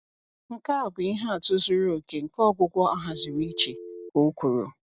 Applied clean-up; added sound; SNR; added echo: none; Telephone; 13 dB; none.